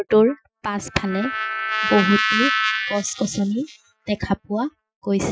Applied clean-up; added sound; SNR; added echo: classical method Wiener filter.